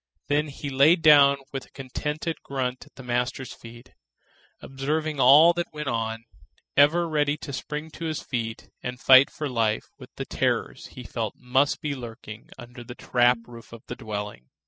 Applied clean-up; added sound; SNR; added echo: classical method spectral subtraction.